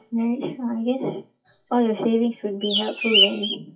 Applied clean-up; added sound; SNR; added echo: classical method WPE with log-MMSE.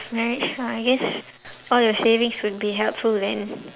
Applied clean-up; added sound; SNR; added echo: none; none; none; none.